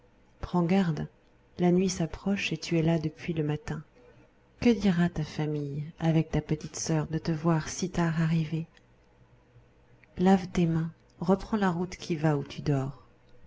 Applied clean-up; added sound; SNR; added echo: none; none; none; none.